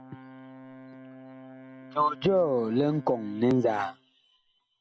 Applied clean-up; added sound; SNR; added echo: none; Brass instrument; 18 dB; none.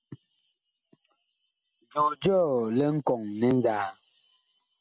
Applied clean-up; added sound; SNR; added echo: none; none; none; none.